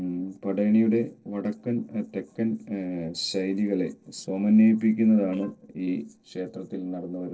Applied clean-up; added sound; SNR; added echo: neural separator model SepFormer DNS4.